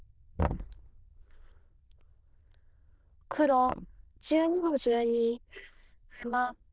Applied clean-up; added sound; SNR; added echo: neural diffusion model UNIVERSE++.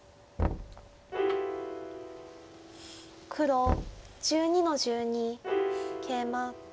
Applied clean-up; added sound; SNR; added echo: none; Knock + Piano; 3 dB; none.